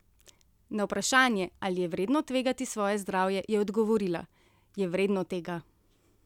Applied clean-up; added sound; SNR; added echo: none; none; none; none.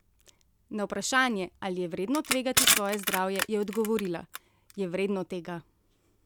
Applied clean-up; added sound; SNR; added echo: none; Crushing; -1 dB; none.